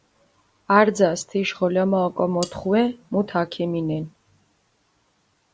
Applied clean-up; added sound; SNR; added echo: none; Cutlery, silverware; 15 dB; none.